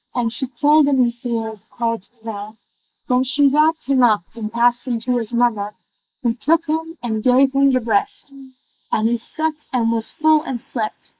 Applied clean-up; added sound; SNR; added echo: neural mask model Resemble Enhance denoiser.